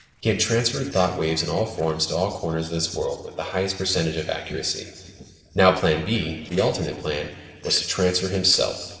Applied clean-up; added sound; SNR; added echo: neural separator model SepFormer DNS4.